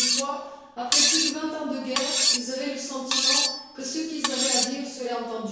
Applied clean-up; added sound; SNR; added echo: none; Cutlery, silverware; -4 dB; reverberation time 1.0 s.